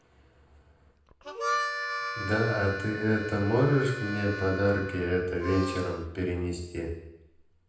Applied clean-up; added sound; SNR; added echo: none; Harmonica; 8 dB; reverberation time 0.9 s.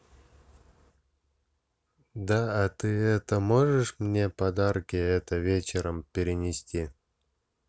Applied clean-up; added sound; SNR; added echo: none; none; none; none.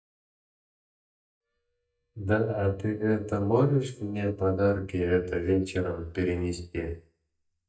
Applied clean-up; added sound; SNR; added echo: neural mask model DeepFilterNet 3.